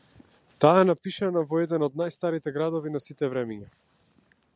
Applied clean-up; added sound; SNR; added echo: none; none; none; none.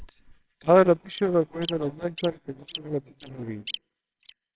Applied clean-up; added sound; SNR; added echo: neural separator model SepFormer WHAMR!.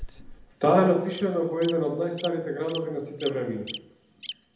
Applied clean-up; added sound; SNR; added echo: none; Bird vocalization, bird call, bird song; 16 dB; reverberation time 0.8 s.